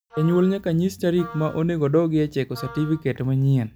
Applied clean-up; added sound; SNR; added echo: none; Wind instrument, woodwind instrument; 19 dB; none.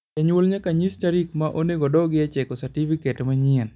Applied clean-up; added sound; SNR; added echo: none; none; none; none.